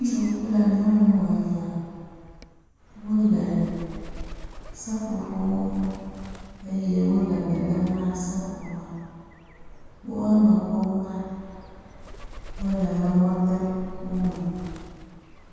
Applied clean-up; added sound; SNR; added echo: none; Bird; 16 dB; reverberation time 2.1 s.